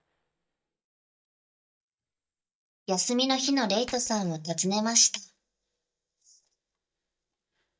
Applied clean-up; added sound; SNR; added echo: neural mask model DeepFilterNet 3.